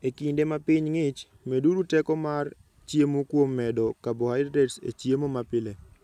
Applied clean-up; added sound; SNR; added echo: none; none; none; none.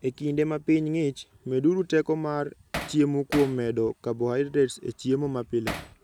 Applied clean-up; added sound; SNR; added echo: none; Hammer; 9 dB; none.